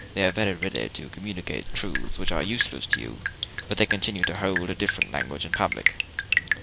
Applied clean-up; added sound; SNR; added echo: none; Drip; 0 dB; none.